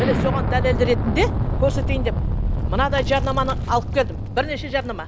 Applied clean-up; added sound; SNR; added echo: none; Explosion; -1 dB; none.